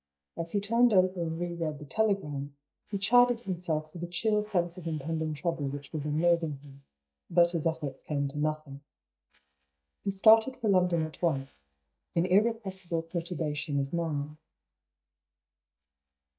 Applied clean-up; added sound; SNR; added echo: neural mask model DeepFilterNet 3.